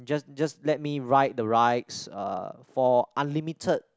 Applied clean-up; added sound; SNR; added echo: none; none; none; none.